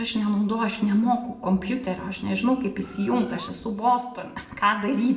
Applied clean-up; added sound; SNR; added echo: none; Bird; 18 dB; reverberation time 1.0 s.